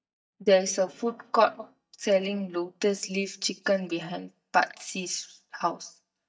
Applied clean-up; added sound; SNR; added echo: neural mask model DeepFilterNet 3.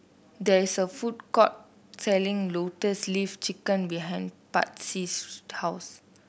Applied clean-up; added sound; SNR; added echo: none; none; none; none.